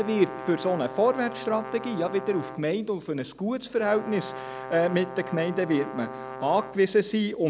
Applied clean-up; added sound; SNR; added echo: none; Brass instrument; 12 dB; none.